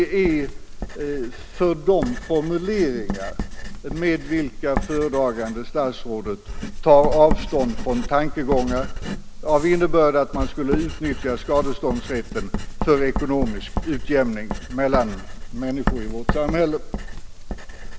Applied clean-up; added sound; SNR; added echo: none; Writing; 4 dB; none.